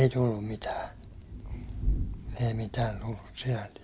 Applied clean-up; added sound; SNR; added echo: none; Thunder / Rain; 5 dB; none.